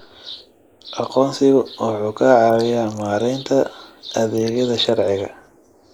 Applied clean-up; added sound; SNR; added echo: neural mask model Resemble Enhance denoiser.